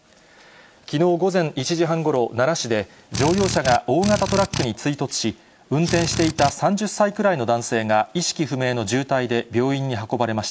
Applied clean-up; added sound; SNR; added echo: none; Drill; 5 dB; none.